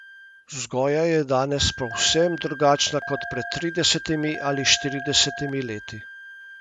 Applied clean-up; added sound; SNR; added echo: none; Wind instrument, woodwind instrument + Telephone; 12 dB; none.